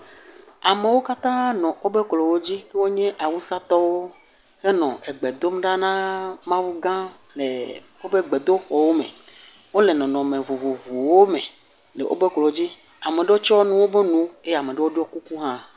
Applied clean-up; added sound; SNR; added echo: none; none; none; none.